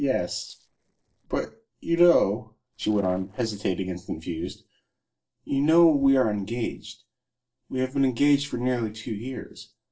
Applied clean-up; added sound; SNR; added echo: neural separator model SepFormer DNS4.